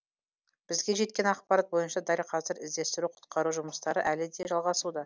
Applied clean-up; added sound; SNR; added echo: none; none; none; none.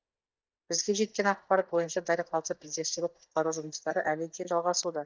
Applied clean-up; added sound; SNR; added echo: neural mask model DeepFilterNet 3.